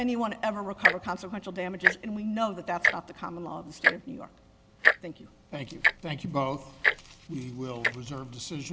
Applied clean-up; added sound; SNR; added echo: none; Tick-tock; -3 dB; none.